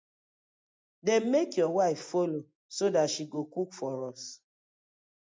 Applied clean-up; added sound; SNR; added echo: none; none; none; none.